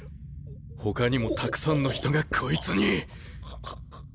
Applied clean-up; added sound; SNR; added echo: none; Writing; 19 dB; none.